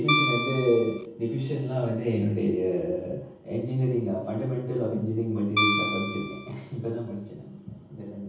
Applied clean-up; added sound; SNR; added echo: none; Guitar; -1 dB; reverberation time 0.9 s.